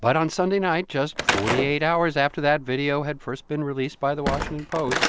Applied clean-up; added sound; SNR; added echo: none; Slam / Wood; 6 dB; none.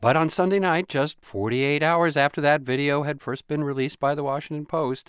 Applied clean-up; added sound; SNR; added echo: none; none; none; none.